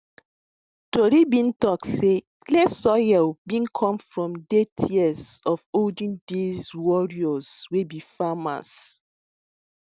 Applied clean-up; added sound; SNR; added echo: none; none; none; none.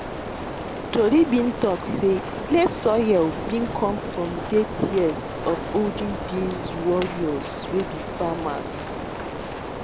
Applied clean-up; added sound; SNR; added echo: none; Rain; 6 dB; none.